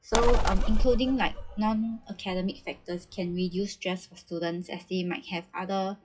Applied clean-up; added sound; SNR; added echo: classical method WPE with log-MMSE.